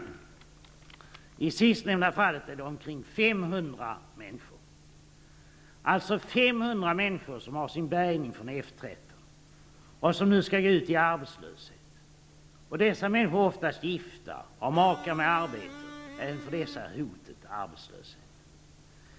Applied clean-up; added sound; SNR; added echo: none; Electric guitar; 15 dB; none.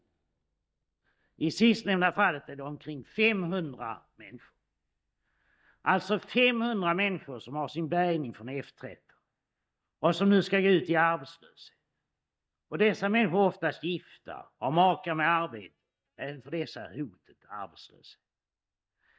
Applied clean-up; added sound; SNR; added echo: neural mask model DeepFilterNet 3.